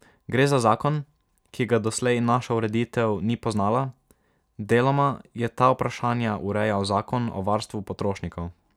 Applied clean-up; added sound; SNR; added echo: none; none; none; none.